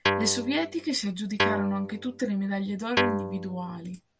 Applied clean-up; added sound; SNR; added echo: none; Guitar; 0 dB; none.